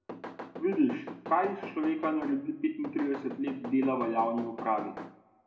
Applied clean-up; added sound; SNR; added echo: none; Knock / Wood; 12 dB; reverberation time 0.8 s.